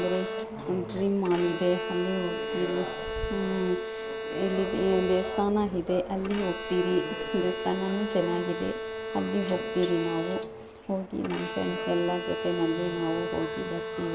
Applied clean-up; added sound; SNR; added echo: none; Bowed string instrument; 6 dB; none.